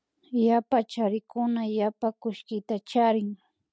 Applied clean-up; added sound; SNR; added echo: none; none; none; none.